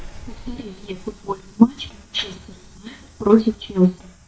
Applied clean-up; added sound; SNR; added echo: neural mask model DeepFilterNet 3.